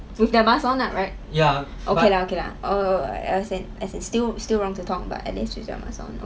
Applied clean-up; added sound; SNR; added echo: none; none; none; none.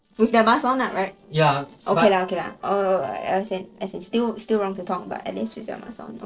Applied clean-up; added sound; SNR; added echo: neural separator model SepFormer DNS4.